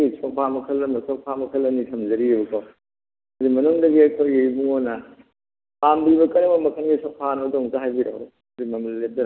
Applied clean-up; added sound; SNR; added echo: none; none; none; none.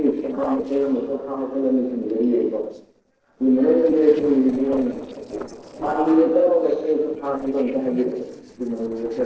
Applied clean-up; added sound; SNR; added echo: neural separator model SepFormer DNS4.